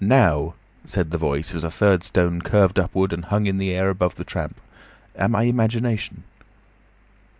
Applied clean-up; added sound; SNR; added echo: none; none; none; none.